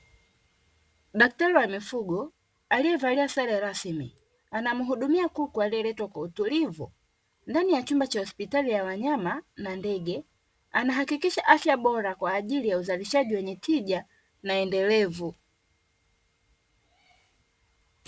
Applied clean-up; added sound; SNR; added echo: none; none; none; none.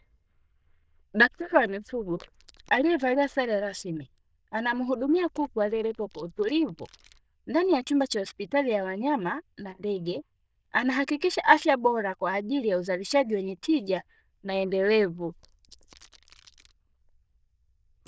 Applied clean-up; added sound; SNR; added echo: neural diffusion model UNIVERSE++.